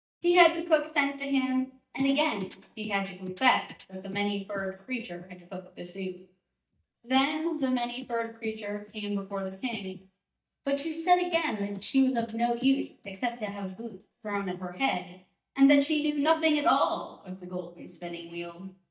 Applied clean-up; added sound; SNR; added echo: neural mask model DeepFilterNet 3.